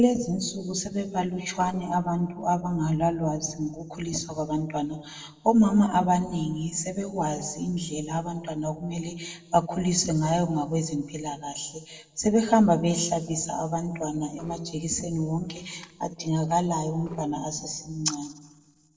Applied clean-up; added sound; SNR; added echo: neural separator model SepFormer DNS4.